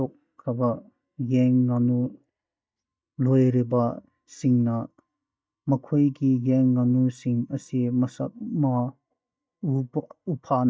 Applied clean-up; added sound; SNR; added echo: neural mask model DeepFilterNet 3.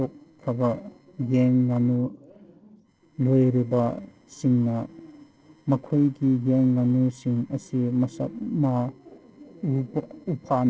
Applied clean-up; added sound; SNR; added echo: neural separator model SepFormer DNS4.